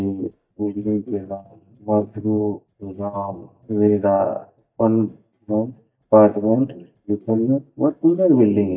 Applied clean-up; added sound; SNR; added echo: neural mask model DeepFilterNet 3.